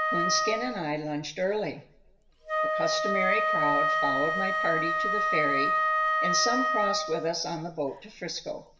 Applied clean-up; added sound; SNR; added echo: none; Wind instrument, woodwind instrument; -3 dB; reverberation time 0.6 s.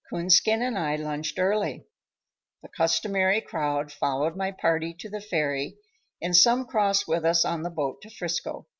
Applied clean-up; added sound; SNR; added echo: none; none; none; none.